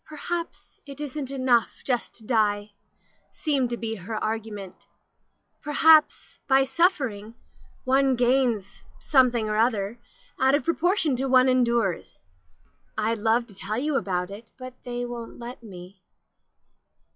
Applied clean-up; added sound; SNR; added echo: classical method log-MMSE.